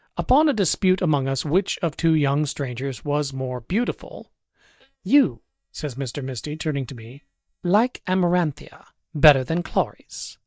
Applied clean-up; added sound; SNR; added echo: neural mask model DeepFilterNet 3.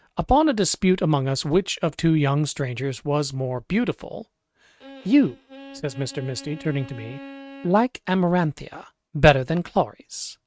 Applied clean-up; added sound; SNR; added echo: neural mask model RNNoise.